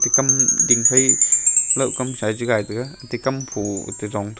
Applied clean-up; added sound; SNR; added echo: none; Wind chime / Percussion; -5 dB; none.